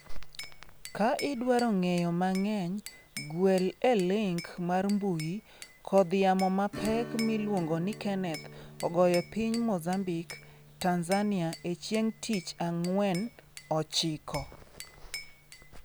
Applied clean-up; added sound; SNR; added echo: none; Strum + Glass / Bell; 16 dB; none.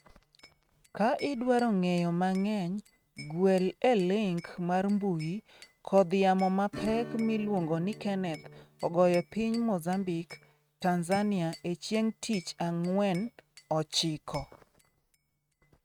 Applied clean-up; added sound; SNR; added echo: neural mask model RNNoise.